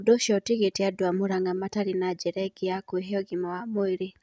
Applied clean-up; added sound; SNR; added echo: none; none; none; none.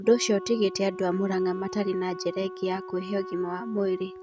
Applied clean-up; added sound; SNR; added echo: none; Wind instrument, woodwind instrument; 12 dB; none.